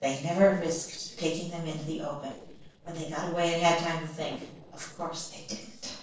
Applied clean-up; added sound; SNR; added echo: neural separator model SepFormer DNS4.